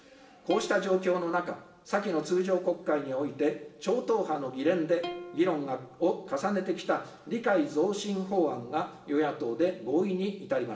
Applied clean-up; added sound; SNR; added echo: none; Plucked string instrument; 17 dB; reverberation time 0.7 s.